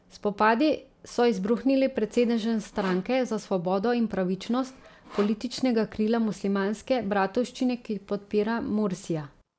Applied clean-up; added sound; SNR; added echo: none; Sawing; 20 dB; none.